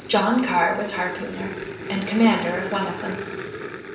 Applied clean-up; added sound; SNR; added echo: none; Growling; 9 dB; reverberation time 0.6 s.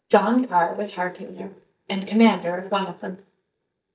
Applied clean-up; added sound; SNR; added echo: neural mask model DeepFilterNet 3.